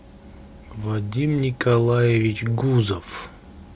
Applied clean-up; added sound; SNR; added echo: none; none; none; none.